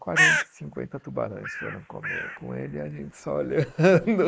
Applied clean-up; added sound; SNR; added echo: neural mask model Resemble Enhance denoiser.